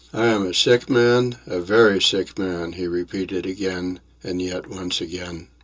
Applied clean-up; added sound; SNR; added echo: none; none; none; reverberation time 0.2 s.